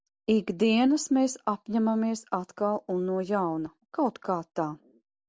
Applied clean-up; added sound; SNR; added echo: none; none; none; none.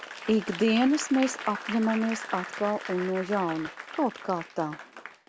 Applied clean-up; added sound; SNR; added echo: none; Applause / Crowd; 11 dB; none.